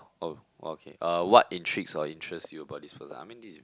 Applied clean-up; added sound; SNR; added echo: none; none; none; none.